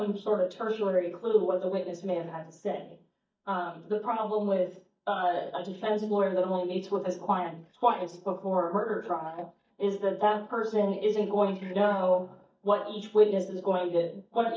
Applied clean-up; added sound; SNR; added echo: neural mask model DeepFilterNet 3.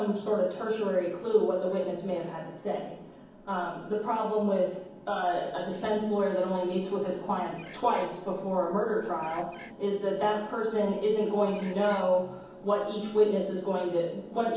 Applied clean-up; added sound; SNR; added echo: none; Bird; 19 dB; reverberation time 1.2 s.